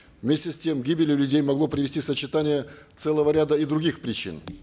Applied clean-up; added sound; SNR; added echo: none; none; none; none.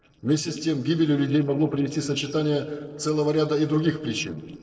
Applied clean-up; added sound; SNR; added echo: neural separator model SepFormer DNS4.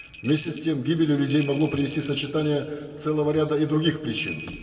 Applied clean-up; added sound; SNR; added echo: none; Bell; 15 dB; reverberation time 2.6 s.